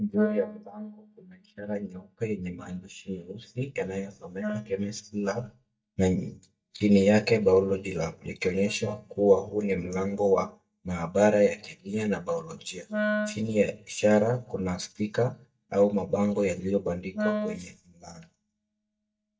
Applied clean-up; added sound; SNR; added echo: neural mask model DeepFilterNet 3.